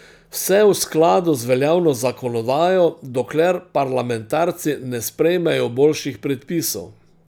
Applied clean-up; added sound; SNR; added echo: none; none; none; none.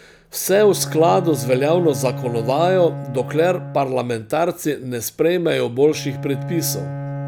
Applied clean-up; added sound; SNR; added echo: none; Bowed string instrument; 10 dB; none.